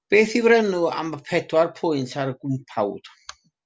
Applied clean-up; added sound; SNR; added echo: none; none; none; none.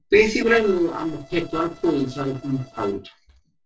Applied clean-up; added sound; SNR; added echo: neural separator model SepFormer DNS4.